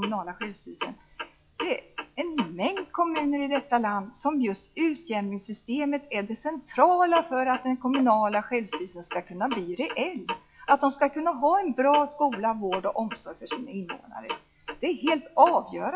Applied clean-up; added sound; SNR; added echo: classical method log-MMSE.